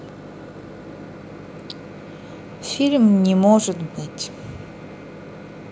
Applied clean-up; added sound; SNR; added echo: none; Microwave oven; 14 dB; none.